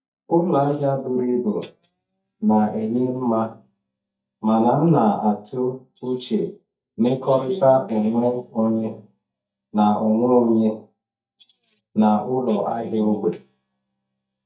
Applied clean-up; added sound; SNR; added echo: neural mask model DeepFilterNet 3.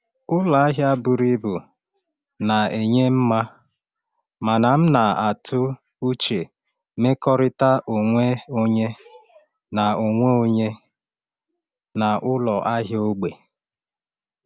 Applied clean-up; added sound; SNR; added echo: none; none; none; none.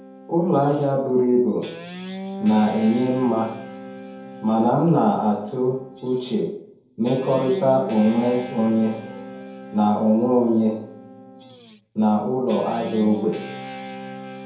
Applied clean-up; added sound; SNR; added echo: none; Guitar; 15 dB; reverberation time 0.7 s.